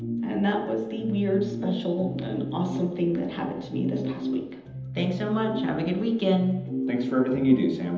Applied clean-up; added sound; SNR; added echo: none; none; none; reverberation time 0.9 s.